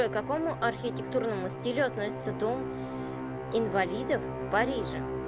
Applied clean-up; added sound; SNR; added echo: none; Musical instrument; 4 dB; none.